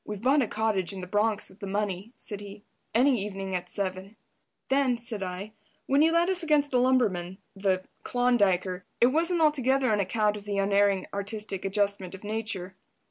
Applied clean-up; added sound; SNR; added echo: none; none; none; none.